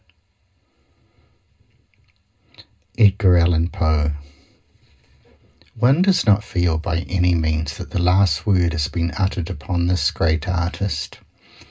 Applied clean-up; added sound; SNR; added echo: none; none; none; reverberation time 0.2 s.